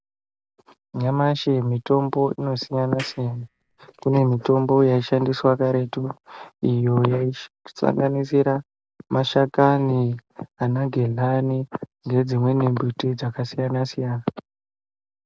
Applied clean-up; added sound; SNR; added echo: none; Clapping; 19 dB; none.